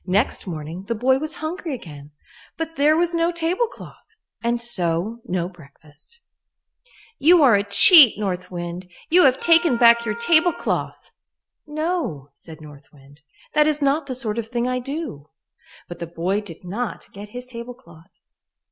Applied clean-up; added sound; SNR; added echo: none; Wind instrument, woodwind instrument; 13 dB; none.